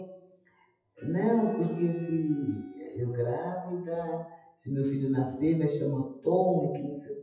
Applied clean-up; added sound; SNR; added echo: classical method WPE with log-MMSE.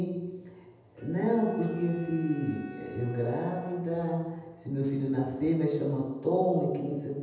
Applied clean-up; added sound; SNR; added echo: none; Bowed string instrument; 19 dB; reverberation time 1.1 s.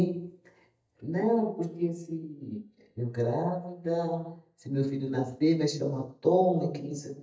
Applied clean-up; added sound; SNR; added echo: neural mask model DeepFilterNet 3.